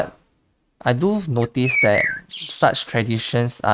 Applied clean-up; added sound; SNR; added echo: neural mask model RNNoise.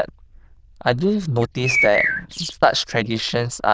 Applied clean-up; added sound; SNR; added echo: neural diffusion model UNIVERSE++.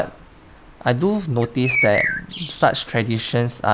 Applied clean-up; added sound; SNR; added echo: none; Bird; 3 dB; none.